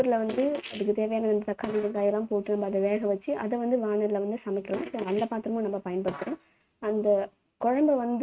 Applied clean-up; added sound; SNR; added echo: neural mask model RNNoise.